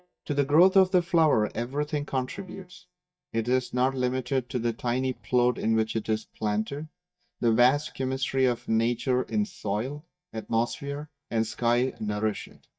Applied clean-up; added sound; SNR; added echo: neural mask model DeepFilterNet 3.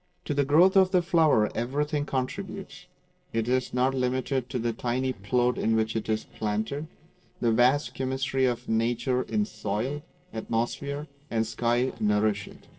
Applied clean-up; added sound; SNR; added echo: neural separator model SepFormer DNS4.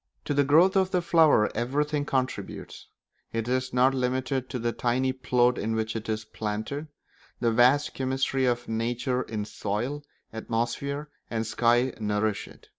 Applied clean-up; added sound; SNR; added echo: none; none; none; none.